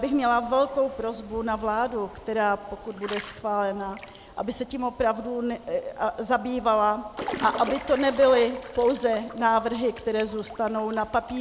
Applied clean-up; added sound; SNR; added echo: none; Drip / Trickle, dribble / Water / Splash, splatter; 15 dB; none.